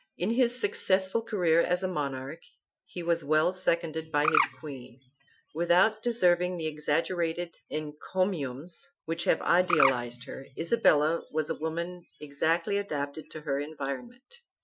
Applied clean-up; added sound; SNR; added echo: classical method Wiener filter.